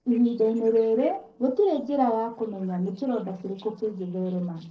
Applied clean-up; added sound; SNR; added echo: neural separator model SepFormer DNS4.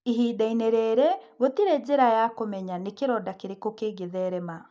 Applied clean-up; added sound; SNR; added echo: none; none; none; none.